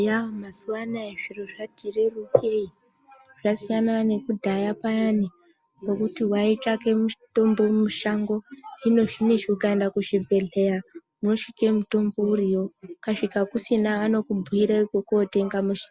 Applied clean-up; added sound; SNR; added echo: none; none; none; none.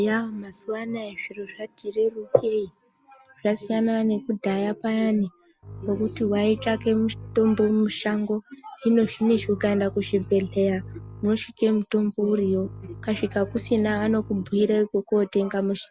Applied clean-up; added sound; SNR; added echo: none; Bowed string instrument; 17 dB; none.